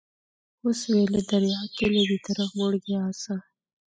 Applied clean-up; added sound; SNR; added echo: classical method spectral subtraction.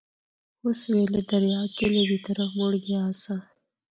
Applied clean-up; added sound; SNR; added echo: none; Chirp, tweet; 10 dB; none.